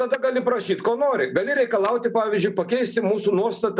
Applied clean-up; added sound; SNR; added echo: none; none; none; none.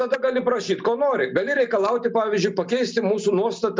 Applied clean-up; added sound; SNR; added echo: neural mask model Resemble Enhance denoiser.